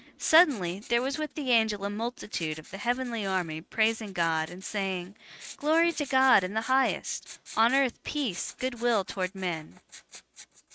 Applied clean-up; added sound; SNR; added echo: neural mask model RNNoise.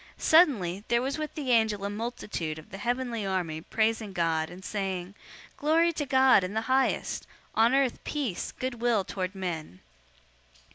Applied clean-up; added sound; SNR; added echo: none; none; none; none.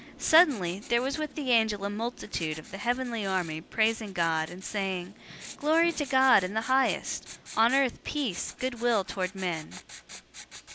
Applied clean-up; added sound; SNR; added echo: none; Writing; 18 dB; none.